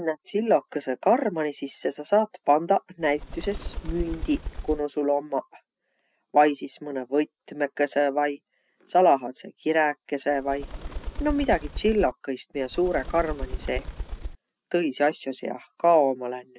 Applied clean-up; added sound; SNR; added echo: none; Bird; 8 dB; none.